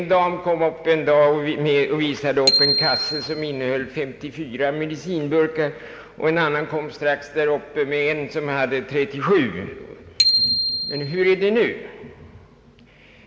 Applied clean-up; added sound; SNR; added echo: none; Bicycle bell; 3 dB; reverberation time 1.3 s.